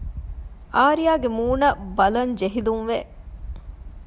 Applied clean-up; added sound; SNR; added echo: none; none; none; none.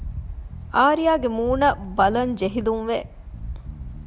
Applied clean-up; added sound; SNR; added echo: none; Bass guitar; 18 dB; none.